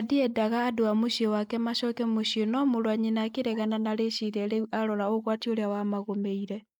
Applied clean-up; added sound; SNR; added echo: neural mask model Resemble Enhance denoiser.